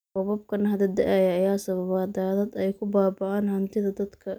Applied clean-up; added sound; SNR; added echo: none; none; none; none.